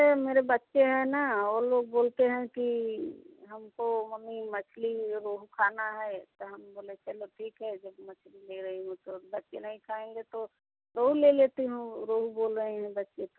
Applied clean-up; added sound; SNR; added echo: none; none; none; none.